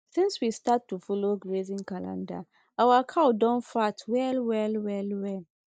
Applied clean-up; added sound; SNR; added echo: neural mask model DeepFilterNet 3.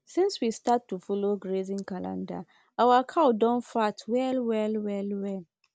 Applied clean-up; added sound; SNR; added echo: none; none; none; none.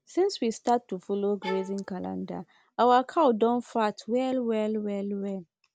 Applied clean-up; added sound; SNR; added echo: none; Bowed string instrument; 14 dB; none.